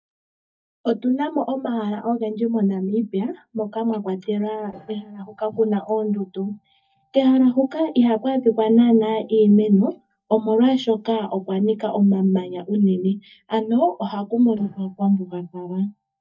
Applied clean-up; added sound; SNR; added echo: neural mask model DeepFilterNet 3.